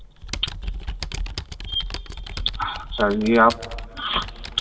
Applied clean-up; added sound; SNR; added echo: none; Computer keyboard; 7 dB; reverberation time 2.7 s.